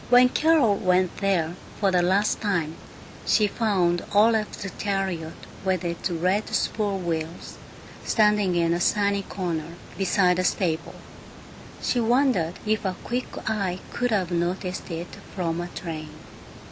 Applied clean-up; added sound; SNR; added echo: none; none; none; none.